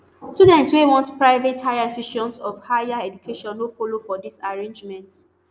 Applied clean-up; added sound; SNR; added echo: none; none; none; none.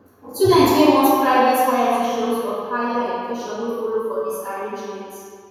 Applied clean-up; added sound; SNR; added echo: none; none; none; reverberation time 1.9 s.